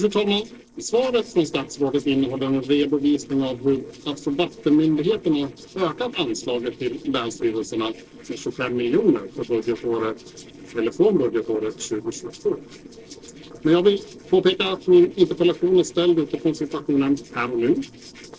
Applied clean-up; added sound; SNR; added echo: neural separator model SepFormer DNS4.